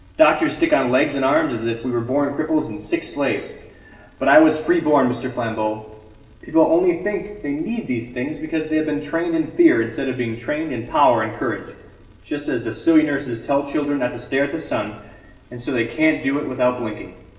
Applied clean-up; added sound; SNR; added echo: none; none; none; reverberation time 1.0 s.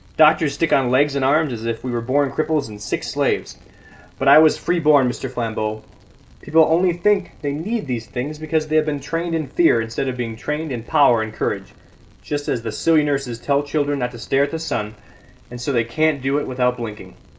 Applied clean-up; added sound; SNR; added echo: none; none; none; none.